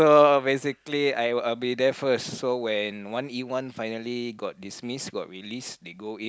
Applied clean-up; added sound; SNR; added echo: none; none; none; none.